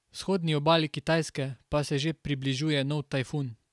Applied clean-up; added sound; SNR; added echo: none; none; none; none.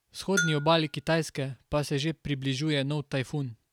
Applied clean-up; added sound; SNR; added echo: none; Bell; 9 dB; none.